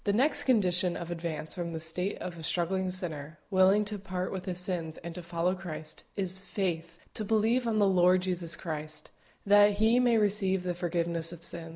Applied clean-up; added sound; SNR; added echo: none; none; none; none.